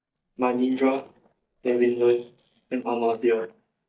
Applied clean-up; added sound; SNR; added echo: neural mask model DeepFilterNet 3.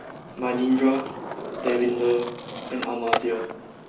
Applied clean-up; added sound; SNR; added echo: none; Skateboard; 7 dB; reverberation time 0.3 s.